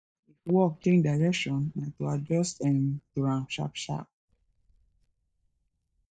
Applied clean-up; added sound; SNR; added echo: neural mask model DeepFilterNet 3.